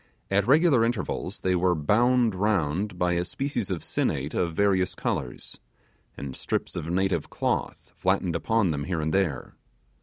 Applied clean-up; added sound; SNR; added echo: none; none; none; none.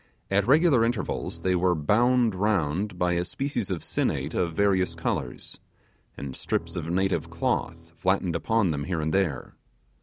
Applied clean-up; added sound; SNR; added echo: none; Bowed string instrument; 18 dB; none.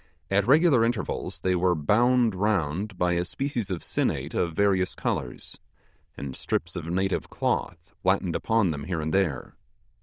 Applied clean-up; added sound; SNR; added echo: neural diffusion model UNIVERSE++.